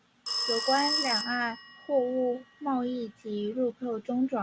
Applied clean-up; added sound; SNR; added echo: none; Telephone; 5 dB; none.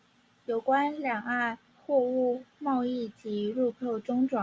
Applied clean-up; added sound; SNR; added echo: none; none; none; none.